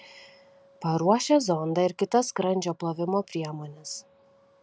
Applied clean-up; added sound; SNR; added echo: none; none; none; none.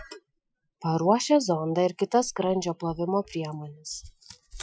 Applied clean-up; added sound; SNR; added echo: classical method Wiener filter.